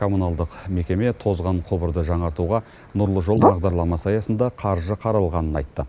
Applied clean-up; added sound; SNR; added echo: neural mask model Resemble Enhance denoiser.